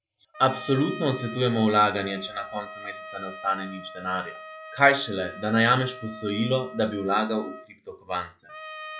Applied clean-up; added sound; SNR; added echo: none; Trumpet; 14 dB; none.